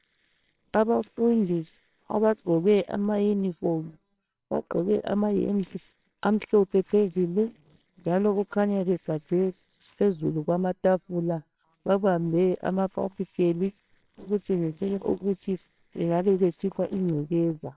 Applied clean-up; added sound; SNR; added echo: neural separator model SepFormer WHAMR!.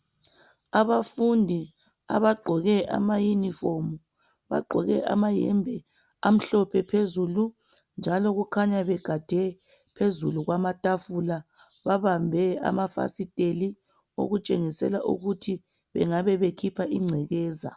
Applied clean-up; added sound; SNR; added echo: none; none; none; none.